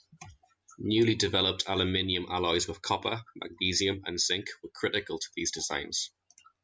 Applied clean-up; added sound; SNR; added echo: none; none; none; none.